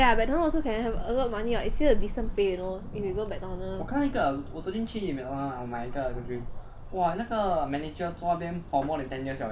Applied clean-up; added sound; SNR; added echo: none; Cricket / Motor vehicle (road); 3 dB; none.